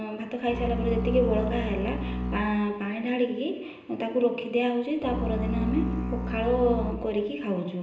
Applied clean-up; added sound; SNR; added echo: none; Bowed string instrument; 3 dB; reverberation time 0.9 s.